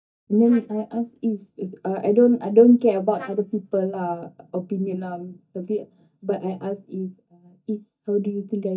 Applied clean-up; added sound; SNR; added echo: neural mask model DeepFilterNet 3.